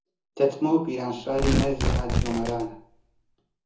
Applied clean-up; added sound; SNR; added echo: none; Tearing; 0 dB; reverberation time 0.7 s.